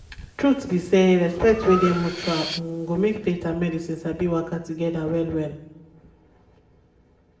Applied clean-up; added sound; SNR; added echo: none; Breathing; 14 dB; reverberation time 0.8 s.